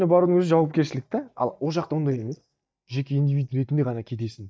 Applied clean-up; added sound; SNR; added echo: neural mask model DeepFilterNet 3.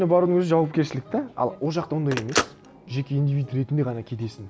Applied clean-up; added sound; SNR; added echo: none; Telephone; 11 dB; none.